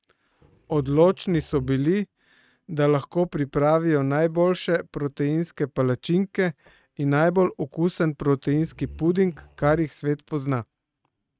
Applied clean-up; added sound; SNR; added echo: neural mask model RNNoise.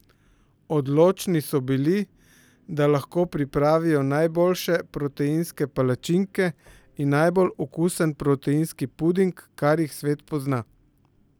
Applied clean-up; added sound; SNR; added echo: none; none; none; none.